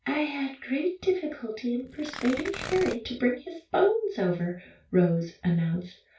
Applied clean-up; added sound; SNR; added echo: none; Tearing; 10 dB; reverberation time 0.2 s.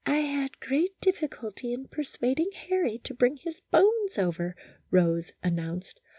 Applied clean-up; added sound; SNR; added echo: none; none; none; none.